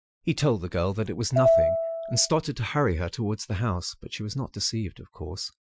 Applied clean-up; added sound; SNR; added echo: classical method Wiener filter.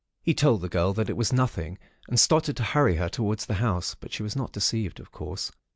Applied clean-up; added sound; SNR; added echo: none; none; none; none.